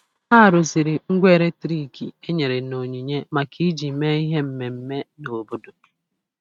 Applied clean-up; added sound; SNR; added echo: neural mask model RNNoise.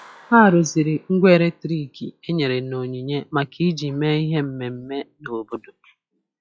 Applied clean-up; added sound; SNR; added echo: classical method log-MMSE.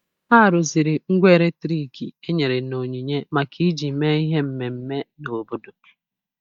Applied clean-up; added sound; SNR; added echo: neural mask model DeepFilterNet 3.